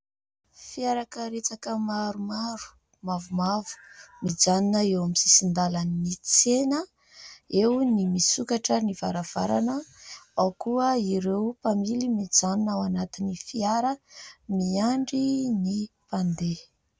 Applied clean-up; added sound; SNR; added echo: none; none; none; none.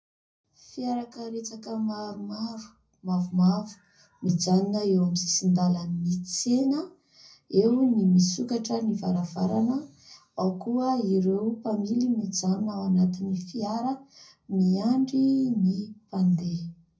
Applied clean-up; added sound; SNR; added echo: none; none; none; reverberation time 0.4 s.